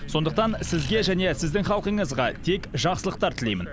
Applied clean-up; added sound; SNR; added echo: none; Accelerating, revving, vroom; 10 dB; none.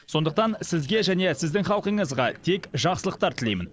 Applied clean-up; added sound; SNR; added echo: neural separator model SepFormer DNS4.